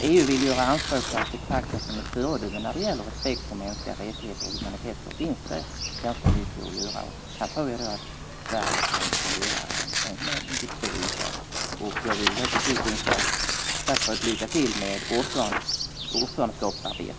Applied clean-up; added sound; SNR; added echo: none; Chirp, tweet + Tearing; 1 dB; none.